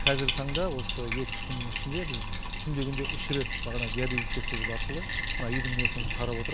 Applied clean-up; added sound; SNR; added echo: none; Bathtub (filling or washing); -3 dB; none.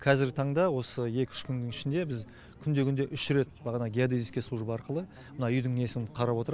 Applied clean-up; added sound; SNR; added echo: none; none; none; none.